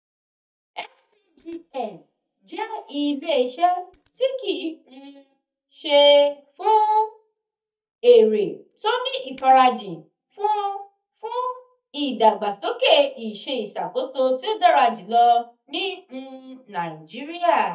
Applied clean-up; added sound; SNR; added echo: neural mask model DeepFilterNet 3.